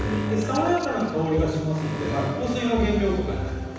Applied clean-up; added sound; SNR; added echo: none; Alarm; 12 dB; reverberation time 1.1 s.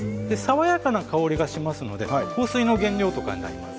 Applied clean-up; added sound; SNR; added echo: none; none; none; none.